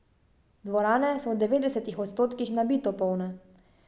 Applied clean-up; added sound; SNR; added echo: none; none; none; none.